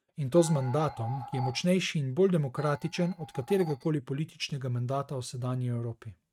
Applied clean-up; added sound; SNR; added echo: neural mask model RNNoise.